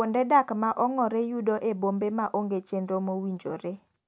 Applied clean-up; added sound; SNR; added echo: none; none; none; none.